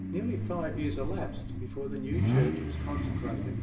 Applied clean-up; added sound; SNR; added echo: none; Idling / Accelerating, revving, vroom / Car; -5 dB; reverberation time 1.0 s.